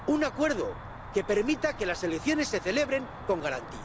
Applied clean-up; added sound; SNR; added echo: none; Cricket; 12 dB; none.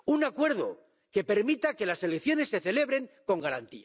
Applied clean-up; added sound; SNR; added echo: none; none; none; none.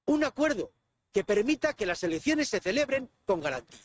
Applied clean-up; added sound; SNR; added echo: neural mask model RNNoise.